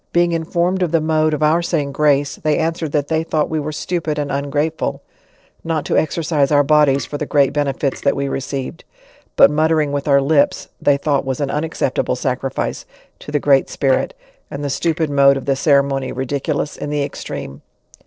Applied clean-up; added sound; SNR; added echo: neural separator model SepFormer DNS4.